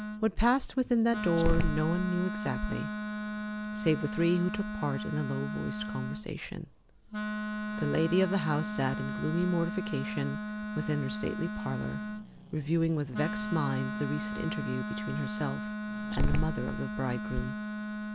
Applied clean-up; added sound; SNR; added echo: none; Growling + Wind instrument, woodwind instrument; 2 dB; none.